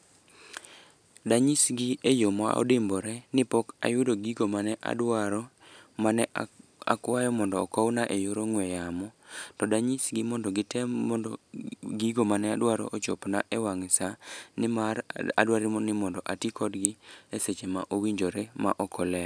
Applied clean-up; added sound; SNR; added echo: none; none; none; none.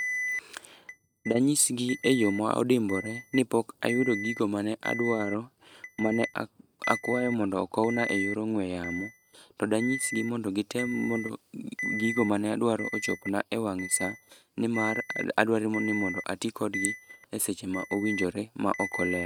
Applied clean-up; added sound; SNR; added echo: neural mask model RNNoise.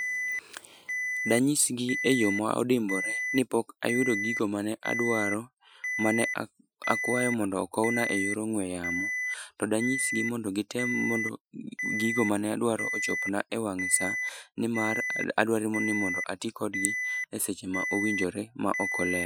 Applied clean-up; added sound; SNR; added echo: classical method Wiener filter.